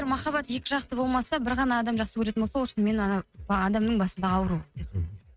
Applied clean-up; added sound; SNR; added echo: neural mask model RNNoise.